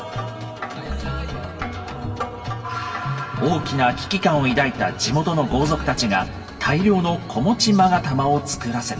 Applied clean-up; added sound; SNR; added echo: none; none; none; reverberation time 2.3 s.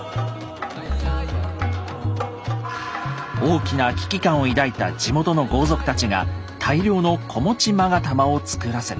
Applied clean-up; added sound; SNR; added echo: none; none; none; none.